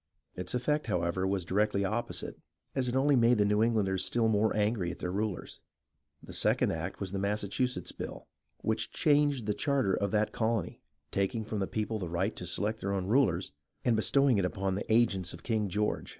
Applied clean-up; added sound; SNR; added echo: none; none; none; none.